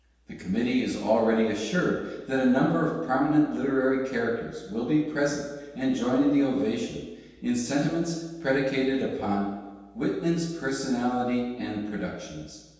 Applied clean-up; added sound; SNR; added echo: none; none; none; reverberation time 1.2 s.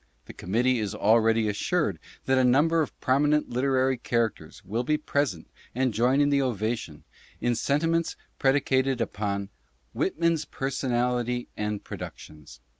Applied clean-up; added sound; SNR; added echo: none; none; none; none.